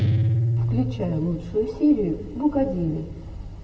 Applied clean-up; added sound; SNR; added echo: none; Guitar; 2 dB; reverberation time 1.5 s.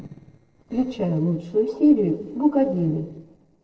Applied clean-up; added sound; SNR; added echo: neural separator model SepFormer DNS4.